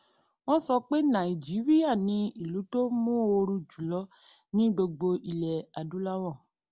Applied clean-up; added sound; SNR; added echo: none; none; none; none.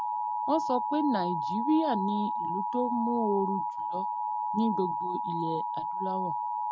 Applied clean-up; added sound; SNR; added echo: neural mask model RNNoise.